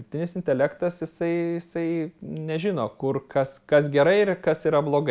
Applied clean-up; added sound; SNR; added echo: none; none; none; none.